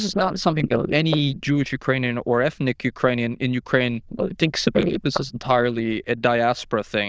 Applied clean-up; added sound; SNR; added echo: neural diffusion model UNIVERSE++.